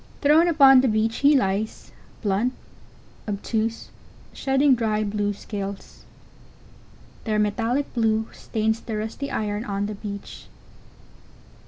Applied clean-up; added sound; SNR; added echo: none; none; none; none.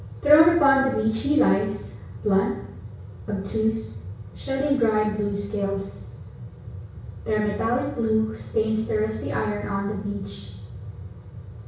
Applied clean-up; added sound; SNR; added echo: none; none; none; reverberation time 0.6 s.